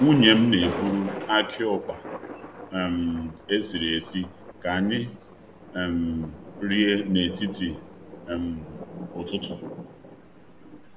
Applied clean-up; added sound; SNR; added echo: none; Thunder; 13 dB; none.